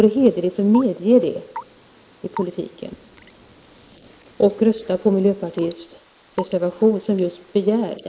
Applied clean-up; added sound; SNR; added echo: neural mask model Resemble Enhance denoiser.